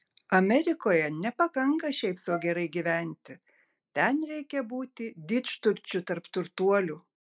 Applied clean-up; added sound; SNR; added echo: neural mask model Resemble Enhance denoiser.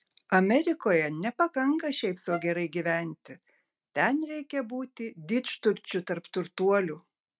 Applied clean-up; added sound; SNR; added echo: neural mask model RNNoise.